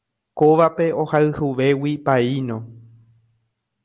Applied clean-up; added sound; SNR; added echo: none; none; none; none.